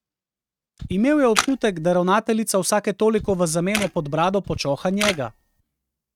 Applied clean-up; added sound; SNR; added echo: neural mask model RNNoise.